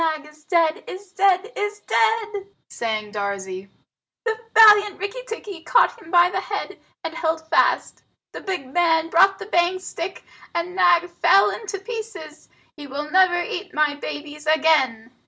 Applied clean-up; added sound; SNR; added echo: none; none; none; none.